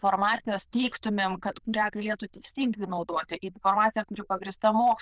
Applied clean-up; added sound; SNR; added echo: neural diffusion model UNIVERSE++.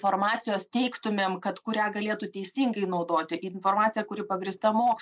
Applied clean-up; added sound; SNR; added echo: neural mask model Resemble Enhance denoiser.